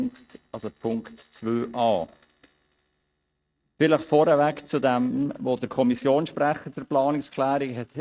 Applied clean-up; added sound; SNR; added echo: neural mask model RNNoise.